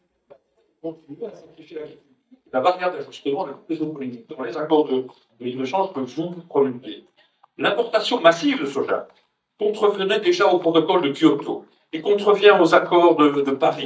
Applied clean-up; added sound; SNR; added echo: neural mask model DeepFilterNet 3.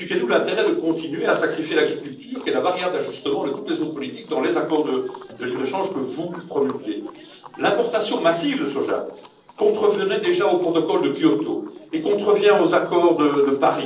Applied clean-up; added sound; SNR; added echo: neural separator model SepFormer DNS4.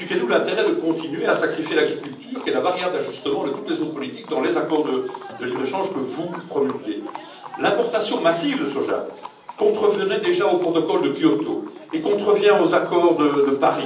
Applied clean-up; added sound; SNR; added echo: none; Livestock, farm animals, working animals; 19 dB; reverberation time 0.6 s.